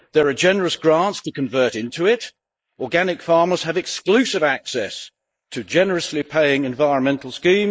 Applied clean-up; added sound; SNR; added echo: neural mask model Resemble Enhance denoiser.